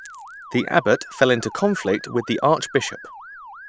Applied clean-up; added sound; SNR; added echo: none; Coin (dropping) + Motor vehicle (road) / Siren; 17 dB; none.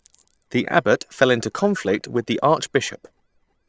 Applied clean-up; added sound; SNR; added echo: neural separator model SepFormer DNS4.